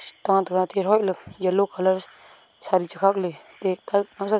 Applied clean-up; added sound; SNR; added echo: none; none; none; none.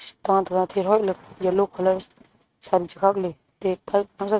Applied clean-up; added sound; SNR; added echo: neural mask model RNNoise.